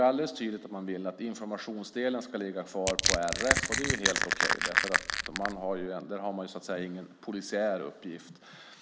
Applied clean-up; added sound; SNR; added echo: none; Crushing; -4 dB; none.